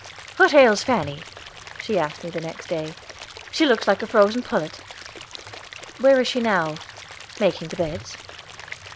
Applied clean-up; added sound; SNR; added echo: none; Stream / Liquid; 16 dB; none.